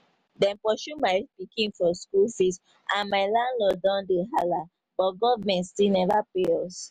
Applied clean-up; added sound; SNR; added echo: none; none; none; none.